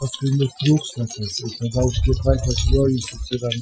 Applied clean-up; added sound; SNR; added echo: classical method Wiener filter.